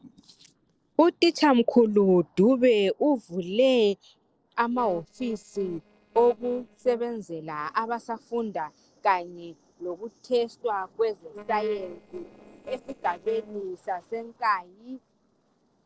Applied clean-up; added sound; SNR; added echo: neural separator model SepFormer DNS4.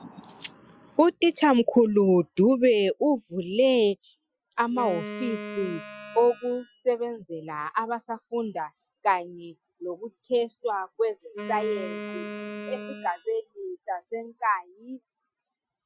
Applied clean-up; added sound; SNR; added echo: classical method Wiener filter.